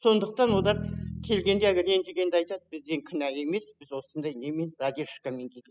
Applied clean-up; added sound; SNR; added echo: classical method spectral subtraction.